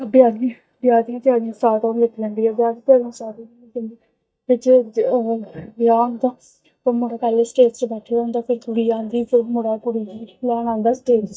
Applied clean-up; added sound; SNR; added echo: neural mask model DeepFilterNet 3.